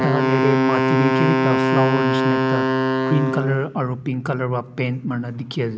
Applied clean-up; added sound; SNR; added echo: none; Wind instrument, woodwind instrument; -2 dB; none.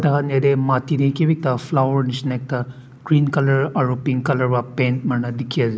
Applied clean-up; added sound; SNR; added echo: none; none; none; none.